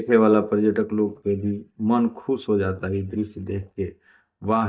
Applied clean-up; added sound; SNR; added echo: neural mask model DeepFilterNet 3.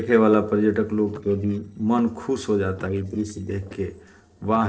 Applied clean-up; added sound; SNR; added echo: neural separator model SepFormer DNS4.